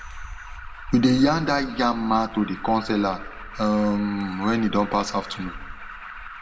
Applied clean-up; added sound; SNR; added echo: none; Alarm; 13 dB; reverberation time 0.7 s.